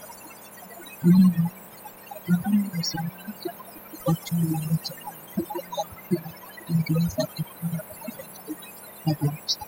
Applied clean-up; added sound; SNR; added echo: classical method spectral subtraction.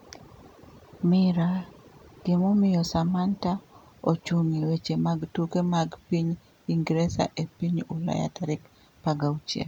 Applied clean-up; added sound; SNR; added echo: none; none; none; none.